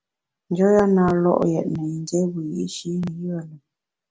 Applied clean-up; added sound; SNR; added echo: none; none; none; none.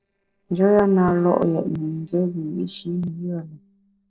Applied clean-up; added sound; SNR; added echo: neural separator model SepFormer DNS4.